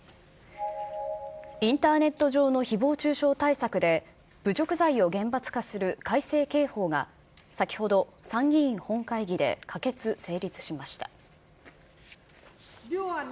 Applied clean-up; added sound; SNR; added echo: none; none; none; none.